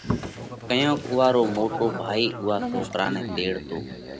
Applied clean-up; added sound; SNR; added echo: none; Boat, Water vehicle; 7 dB; none.